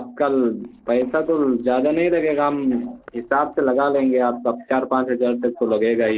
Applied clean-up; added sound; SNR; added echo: neural separator model SepFormer DNS4.